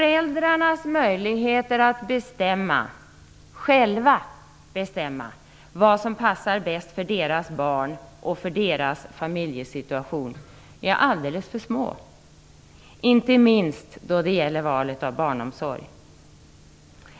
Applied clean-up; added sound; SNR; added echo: none; none; none; none.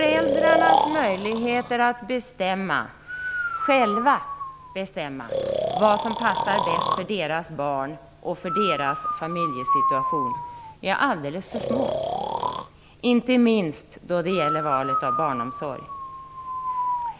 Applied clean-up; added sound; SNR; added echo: none; Breathing; 2 dB; none.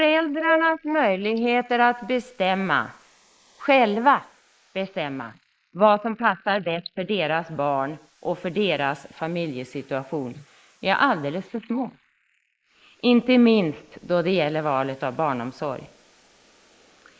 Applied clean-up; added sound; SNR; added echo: neural mask model Resemble Enhance denoiser.